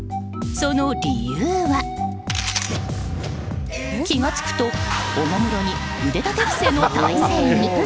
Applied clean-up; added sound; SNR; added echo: none; Bass guitar; 8 dB; none.